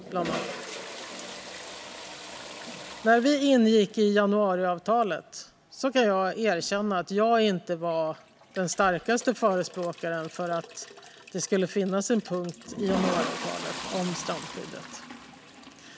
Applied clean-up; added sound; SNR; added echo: none; Toilet flush; 13 dB; none.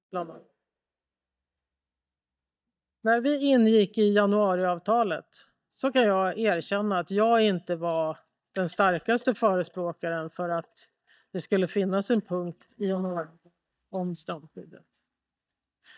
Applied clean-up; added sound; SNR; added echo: neural mask model DeepFilterNet 3.